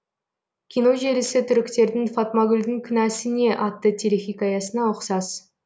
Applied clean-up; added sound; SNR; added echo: none; none; none; none.